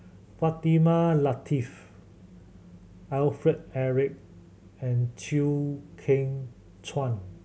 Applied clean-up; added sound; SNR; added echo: none; none; none; none.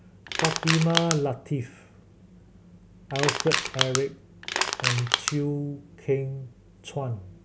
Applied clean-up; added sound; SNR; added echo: none; Crushing; -1 dB; none.